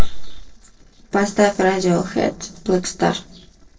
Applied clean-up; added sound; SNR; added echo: neural separator model SepFormer DNS4.